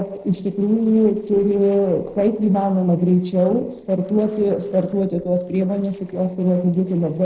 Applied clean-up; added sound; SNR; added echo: neural separator model SepFormer DNS4.